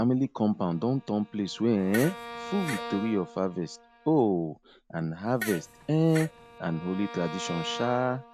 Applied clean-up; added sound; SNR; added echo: none; Bowed string instrument + Fart; 13 dB; none.